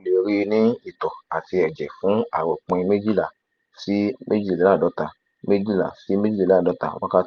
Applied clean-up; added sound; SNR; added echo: none; none; none; none.